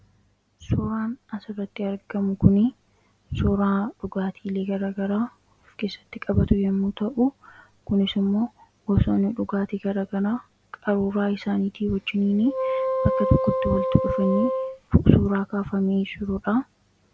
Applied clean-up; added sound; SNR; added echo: none; Wind instrument, woodwind instrument; 2 dB; none.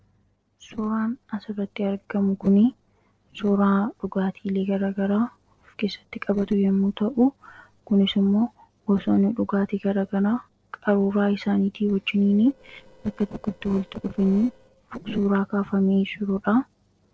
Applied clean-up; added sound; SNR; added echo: neural separator model SepFormer DNS4.